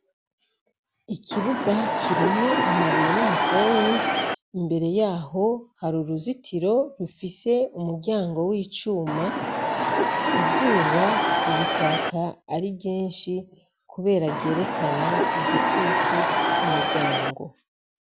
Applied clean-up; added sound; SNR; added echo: none; Crowd / Cheering; -4 dB; none.